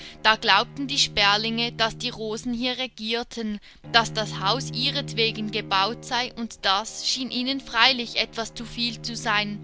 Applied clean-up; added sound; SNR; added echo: none; Bowed string instrument; 15 dB; none.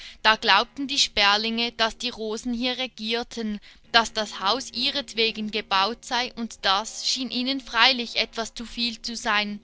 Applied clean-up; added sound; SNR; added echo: neural separator model SepFormer DNS4.